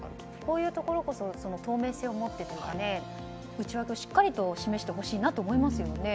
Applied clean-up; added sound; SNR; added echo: none; none; none; none.